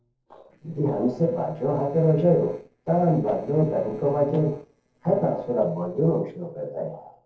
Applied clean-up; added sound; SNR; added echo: neural separator model SepFormer DNS4.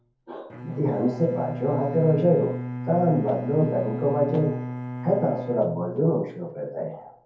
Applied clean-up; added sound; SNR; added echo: none; Bowed string instrument; 9 dB; reverberation time 0.5 s.